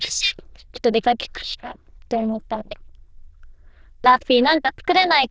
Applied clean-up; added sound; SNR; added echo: neural diffusion model UNIVERSE++.